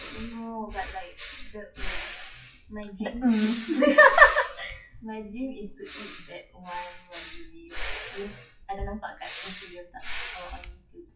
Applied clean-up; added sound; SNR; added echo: classical method WPE with log-MMSE.